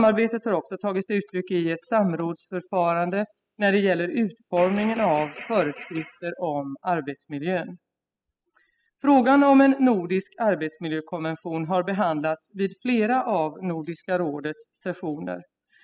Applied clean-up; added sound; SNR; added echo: classical method spectral subtraction.